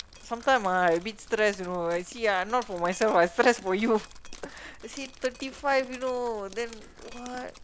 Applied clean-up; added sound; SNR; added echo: none; Drip; 19 dB; none.